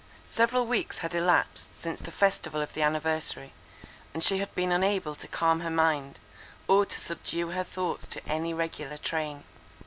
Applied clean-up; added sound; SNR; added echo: none; none; none; none.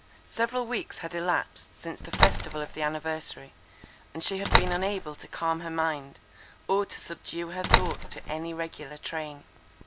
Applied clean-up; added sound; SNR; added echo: none; Slam; -2 dB; none.